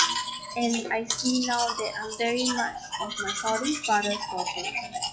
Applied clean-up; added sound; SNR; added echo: classical method log-MMSE.